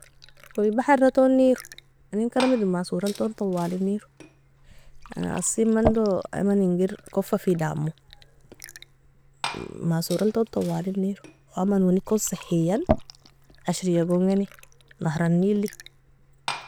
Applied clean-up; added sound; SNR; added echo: none; Fill (with liquid) / Glass; 12 dB; none.